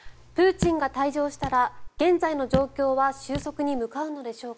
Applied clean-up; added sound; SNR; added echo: none; Raindrop / Drip; 10 dB; none.